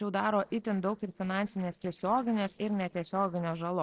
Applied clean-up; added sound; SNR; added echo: neural separator model SepFormer DNS4.